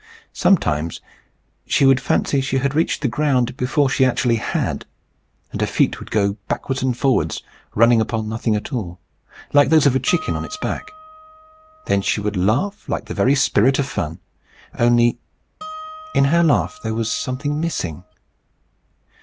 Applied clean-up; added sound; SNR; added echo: none; Harp; 18 dB; none.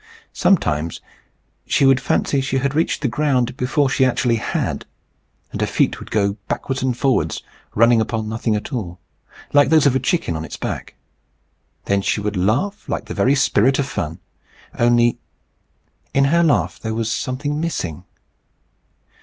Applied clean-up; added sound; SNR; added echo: none; none; none; none.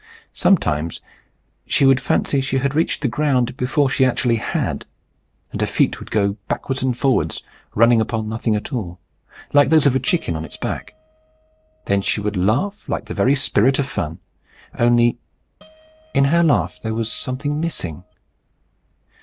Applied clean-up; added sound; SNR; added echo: neural separator model SepFormer DNS4.